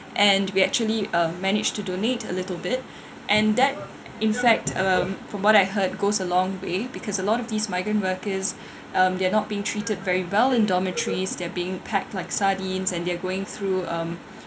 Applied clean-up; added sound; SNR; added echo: none; none; none; none.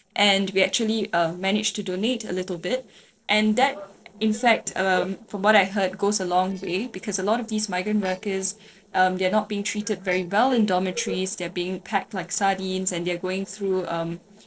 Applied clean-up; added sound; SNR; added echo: neural separator model SepFormer DNS4.